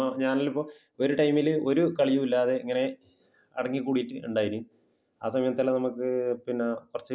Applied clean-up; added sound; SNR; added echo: none; none; none; none.